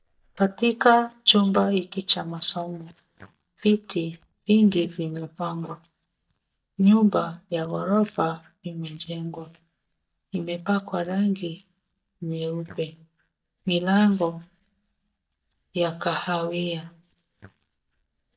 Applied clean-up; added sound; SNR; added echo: neural mask model DeepFilterNet 3.